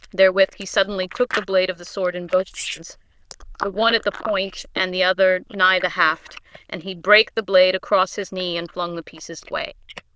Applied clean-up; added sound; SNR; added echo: neural diffusion model UNIVERSE++.